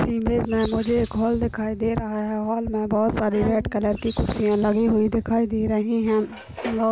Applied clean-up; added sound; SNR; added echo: none; Bowed string instrument + Squeak; 20 dB; none.